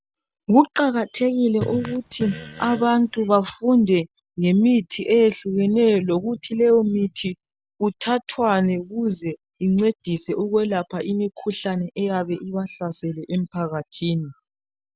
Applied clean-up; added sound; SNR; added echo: none; Fart; 13 dB; none.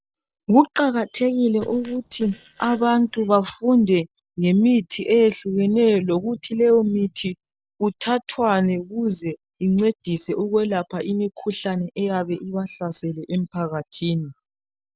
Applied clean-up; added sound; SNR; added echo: neural separator model SepFormer DNS4.